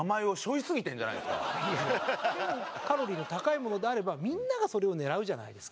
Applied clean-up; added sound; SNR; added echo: none; none; none; none.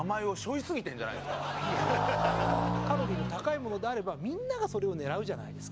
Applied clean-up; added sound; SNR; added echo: none; Motorcycle; 2 dB; none.